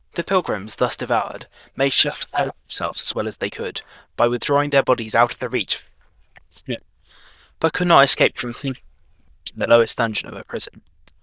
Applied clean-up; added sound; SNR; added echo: neural diffusion model UNIVERSE++.